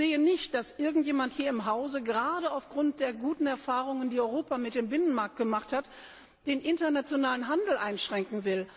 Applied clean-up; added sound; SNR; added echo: none; none; none; none.